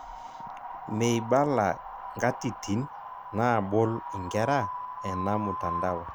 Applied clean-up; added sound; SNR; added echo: none; Wind; 8 dB; none.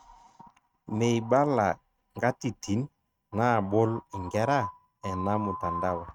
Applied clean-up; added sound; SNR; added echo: neural mask model RNNoise.